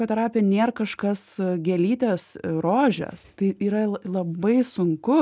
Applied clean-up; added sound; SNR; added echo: none; none; none; none.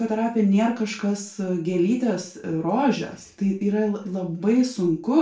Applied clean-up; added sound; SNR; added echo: none; none; none; reverberation time 0.3 s.